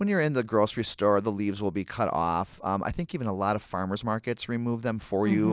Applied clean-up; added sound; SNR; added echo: none; none; none; none.